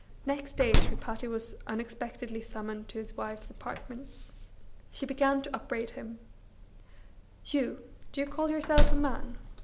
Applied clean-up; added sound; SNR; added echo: none; Slam; -4 dB; none.